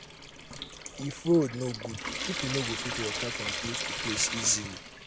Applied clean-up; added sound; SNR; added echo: none; Trickle, dribble / Sink (filling or washing) / Water tap, faucet; 4 dB; none.